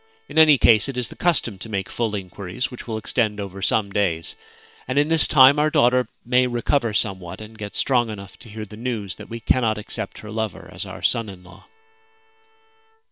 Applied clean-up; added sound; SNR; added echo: neural separator model SepFormer WHAM!.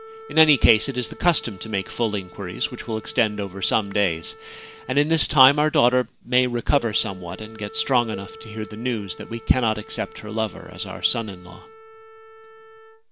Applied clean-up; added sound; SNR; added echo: none; Wind instrument, woodwind instrument + Dishes, pots, and pans; 19 dB; none.